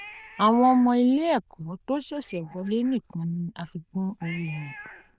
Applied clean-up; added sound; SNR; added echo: neural diffusion model UNIVERSE++.